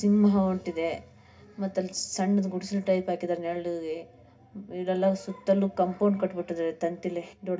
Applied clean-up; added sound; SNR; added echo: none; none; none; reverberation time 0.4 s.